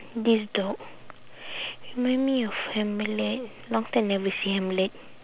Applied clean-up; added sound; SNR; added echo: none; none; none; none.